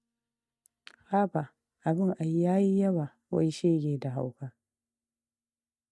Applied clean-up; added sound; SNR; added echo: neural mask model DeepFilterNet 3.